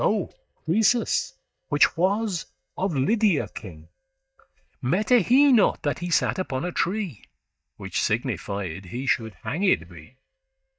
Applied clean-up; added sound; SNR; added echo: neural mask model DeepFilterNet 3.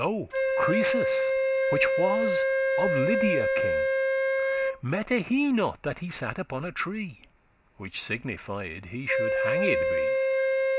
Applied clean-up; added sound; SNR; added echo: none; Wind instrument, woodwind instrument; -3 dB; none.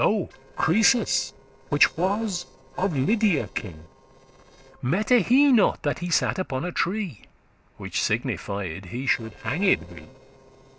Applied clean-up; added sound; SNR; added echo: neural separator model SepFormer DNS4.